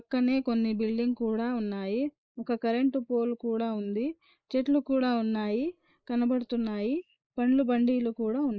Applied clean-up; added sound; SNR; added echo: neural mask model Resemble Enhance denoiser.